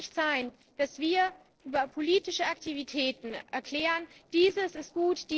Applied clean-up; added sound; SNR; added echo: neural separator model SepFormer DNS4.